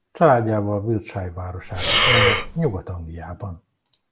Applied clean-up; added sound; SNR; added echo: none; Breathing; -3 dB; none.